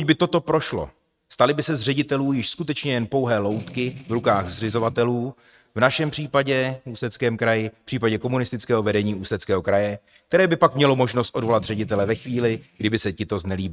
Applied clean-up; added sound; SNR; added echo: neural mask model RNNoise.